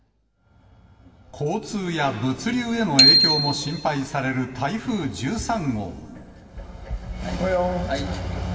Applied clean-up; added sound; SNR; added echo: none; Bicycle bell; -3 dB; reverberation time 1.9 s.